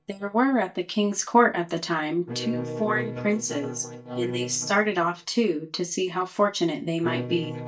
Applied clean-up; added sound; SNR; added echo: neural mask model DeepFilterNet 3.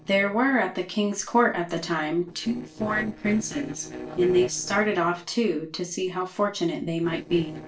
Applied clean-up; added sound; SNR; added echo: neural separator model SepFormer DNS4.